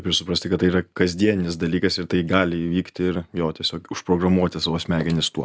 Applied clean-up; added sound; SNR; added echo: none; none; none; none.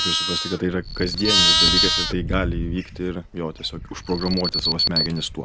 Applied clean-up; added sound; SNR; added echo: none; Alarm + Livestock, farm animals, working animals; -3 dB; none.